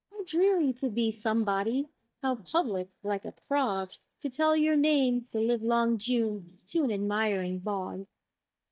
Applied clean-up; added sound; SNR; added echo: neural mask model DeepFilterNet 3.